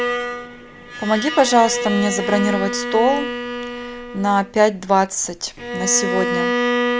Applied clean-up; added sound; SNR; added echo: none; Bowed string instrument; 4 dB; none.